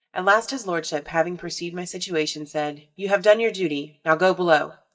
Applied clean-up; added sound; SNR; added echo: neural mask model DeepFilterNet 3.